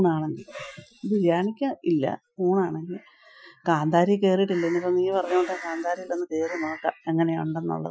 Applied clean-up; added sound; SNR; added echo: classical method Wiener filter.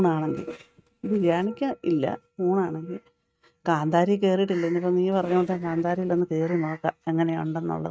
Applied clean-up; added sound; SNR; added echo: neural mask model RNNoise.